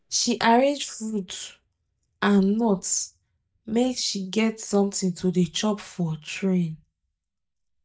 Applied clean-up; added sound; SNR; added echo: neural mask model DeepFilterNet 3.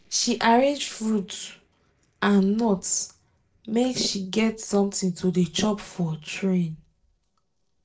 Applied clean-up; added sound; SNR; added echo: neural separator model SepFormer DNS4.